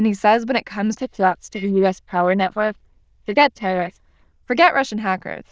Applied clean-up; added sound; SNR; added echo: neural diffusion model UNIVERSE++.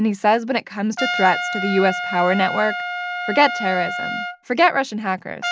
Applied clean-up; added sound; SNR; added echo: none; Trumpet; 6 dB; none.